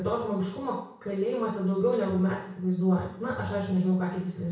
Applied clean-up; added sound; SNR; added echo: none; none; none; reverberation time 0.6 s.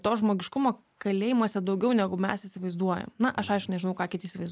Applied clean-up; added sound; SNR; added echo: none; none; none; none.